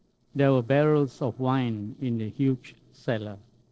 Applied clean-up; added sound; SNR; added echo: neural separator model SepFormer DNS4.